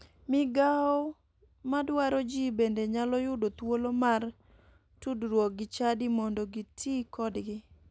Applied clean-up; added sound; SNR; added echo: none; none; none; none.